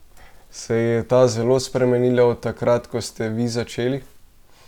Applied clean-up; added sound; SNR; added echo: none; none; none; none.